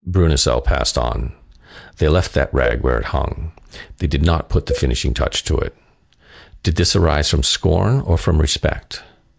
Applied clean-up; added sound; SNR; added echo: neural mask model DeepFilterNet 3.